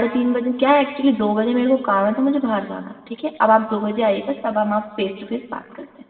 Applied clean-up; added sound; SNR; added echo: none; none; none; reverberation time 1.6 s.